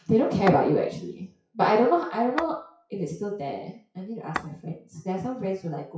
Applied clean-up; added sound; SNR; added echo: classical method WPE with log-MMSE.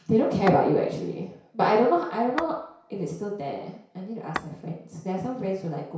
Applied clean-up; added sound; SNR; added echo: none; Tap / Glass; 15 dB; reverberation time 0.6 s.